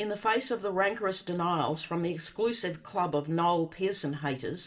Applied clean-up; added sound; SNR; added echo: none; none; none; reverberation time 0.3 s.